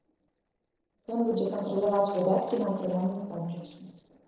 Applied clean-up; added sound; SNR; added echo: neural separator model SepFormer DNS4.